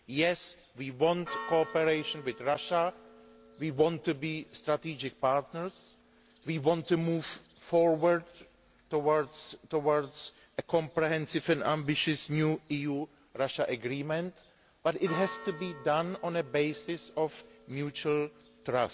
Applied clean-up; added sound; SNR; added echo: none; Church bell; 19 dB; none.